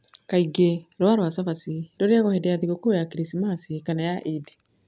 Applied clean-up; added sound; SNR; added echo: none; none; none; none.